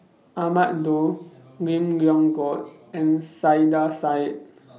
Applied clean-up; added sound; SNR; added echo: none; none; none; none.